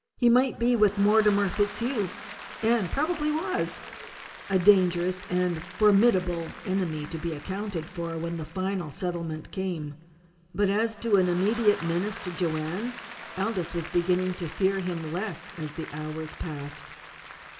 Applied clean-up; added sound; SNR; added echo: none; Applause / Crowd; 15 dB; reverberation time 1.5 s.